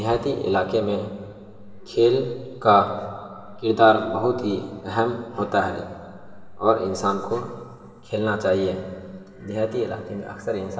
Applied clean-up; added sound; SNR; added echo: none; none; none; reverberation time 2.8 s.